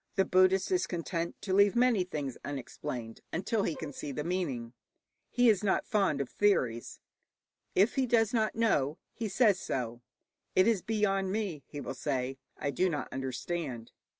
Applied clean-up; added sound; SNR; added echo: none; Bowed string instrument; 20 dB; none.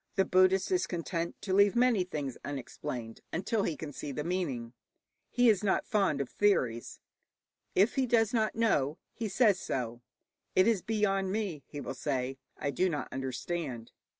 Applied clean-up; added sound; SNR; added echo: none; none; none; none.